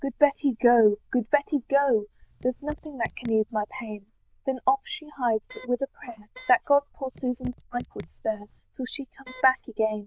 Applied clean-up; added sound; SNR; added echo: neural diffusion model UNIVERSE++.